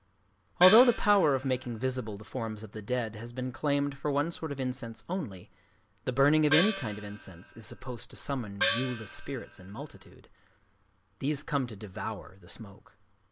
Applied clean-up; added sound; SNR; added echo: none; Gong; 4 dB; none.